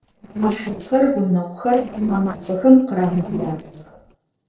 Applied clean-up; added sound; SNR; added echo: neural separator model SepFormer DNS4.